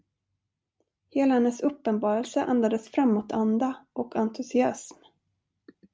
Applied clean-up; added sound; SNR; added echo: none; none; none; none.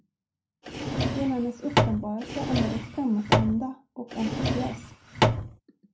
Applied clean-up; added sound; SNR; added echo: none; Drawer open or close; -4 dB; reverberation time 0.2 s.